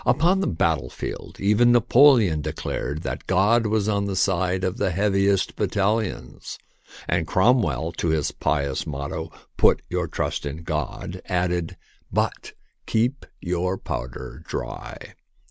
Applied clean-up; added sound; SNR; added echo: none; none; none; none.